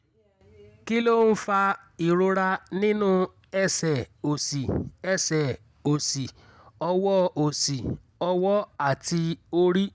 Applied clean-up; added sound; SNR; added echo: none; none; none; none.